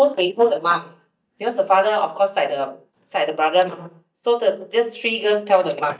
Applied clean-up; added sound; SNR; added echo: neural mask model DeepFilterNet 3.